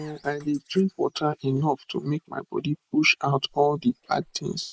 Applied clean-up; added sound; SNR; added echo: neural mask model Resemble Enhance denoiser.